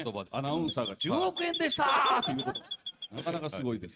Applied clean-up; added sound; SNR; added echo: neural mask model RNNoise.